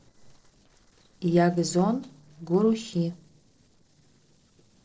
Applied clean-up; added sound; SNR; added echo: neural separator model SepFormer DNS4.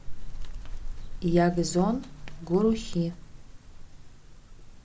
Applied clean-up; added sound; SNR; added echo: none; Bird; 8 dB; none.